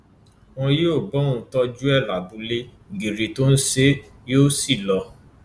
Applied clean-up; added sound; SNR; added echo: none; none; none; none.